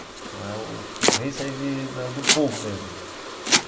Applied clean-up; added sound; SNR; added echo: none; Domestic sounds, home sounds; -4 dB; reverberation time 1.5 s.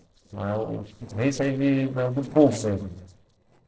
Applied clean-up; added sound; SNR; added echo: neural separator model SepFormer DNS4.